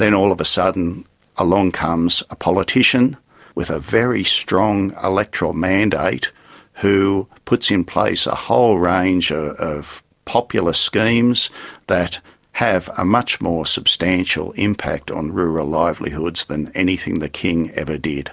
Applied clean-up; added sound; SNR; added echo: none; none; none; none.